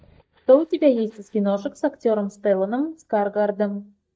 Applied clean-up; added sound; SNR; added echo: neural mask model DeepFilterNet 3.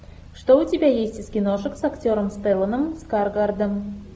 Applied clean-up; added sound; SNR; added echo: none; none; none; none.